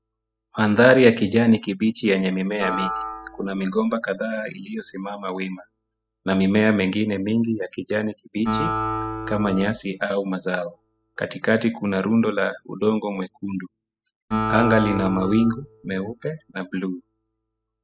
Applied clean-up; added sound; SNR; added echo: classical method spectral subtraction.